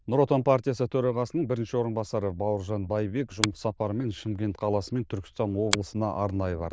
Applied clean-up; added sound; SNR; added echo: neural diffusion model UNIVERSE++.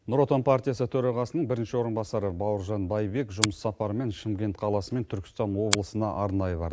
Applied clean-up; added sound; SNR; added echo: none; Finger snapping; 8 dB; none.